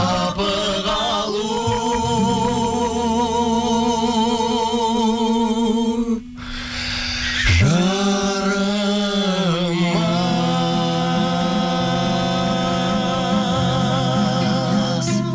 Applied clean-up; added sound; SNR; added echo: none; Telephone; 18 dB; none.